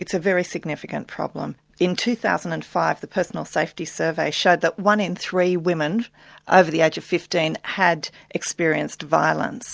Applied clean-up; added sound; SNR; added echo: none; none; none; none.